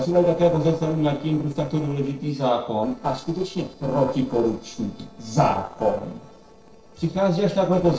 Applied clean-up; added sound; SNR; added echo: neural separator model SepFormer DNS4.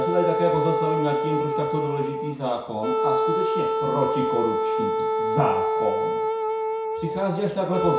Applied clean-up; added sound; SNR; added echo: none; Wind instrument, woodwind instrument; -2 dB; reverberation time 0.6 s.